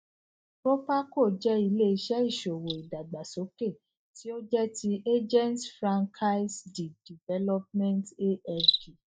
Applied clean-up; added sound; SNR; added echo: neural mask model DeepFilterNet 3.